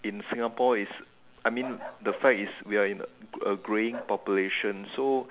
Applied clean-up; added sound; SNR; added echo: none; Bark; 16 dB; none.